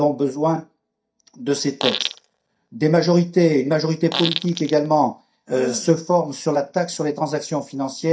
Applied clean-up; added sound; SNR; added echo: neural mask model DeepFilterNet 3.